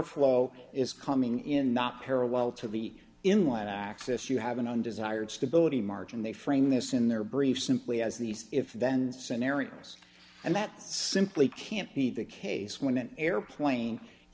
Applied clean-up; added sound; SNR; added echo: none; none; none; none.